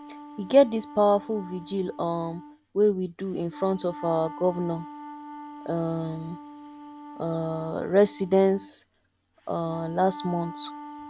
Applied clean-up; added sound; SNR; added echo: none; Wind instrument, woodwind instrument; 16 dB; none.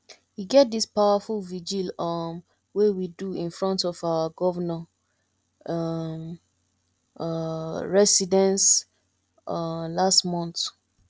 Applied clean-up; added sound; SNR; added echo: none; none; none; none.